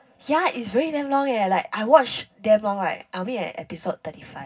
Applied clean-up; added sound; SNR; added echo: none; none; none; reverberation time 0.4 s.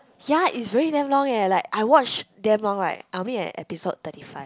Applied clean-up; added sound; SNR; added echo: none; none; none; none.